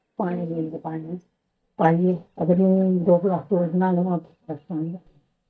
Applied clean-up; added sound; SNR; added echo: neural mask model DeepFilterNet 3.